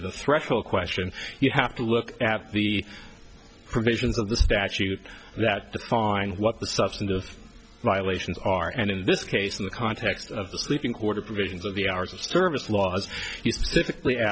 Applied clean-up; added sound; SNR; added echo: none; none; none; none.